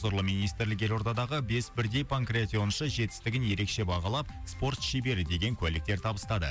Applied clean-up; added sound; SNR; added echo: none; none; none; none.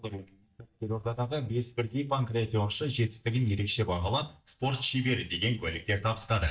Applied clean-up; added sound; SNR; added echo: neural mask model DeepFilterNet 3.